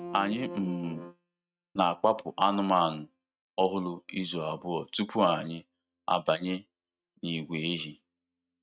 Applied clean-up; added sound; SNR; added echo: neural mask model RNNoise.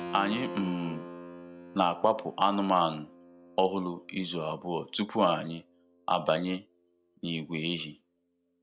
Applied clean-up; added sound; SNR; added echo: none; Keyboard (musical); 15 dB; none.